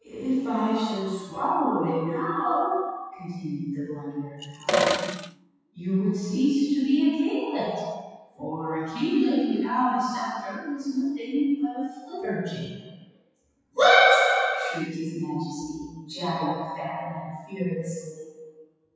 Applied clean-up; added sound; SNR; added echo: classical method WPE with log-MMSE.